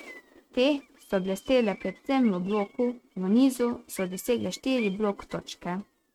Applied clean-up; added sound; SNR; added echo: neural mask model RNNoise.